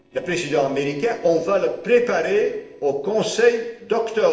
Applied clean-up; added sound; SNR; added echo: neural separator model SepFormer DNS4.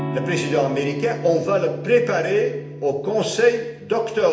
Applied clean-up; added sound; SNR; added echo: none; Electric guitar / Strum; 11 dB; reverberation time 0.8 s.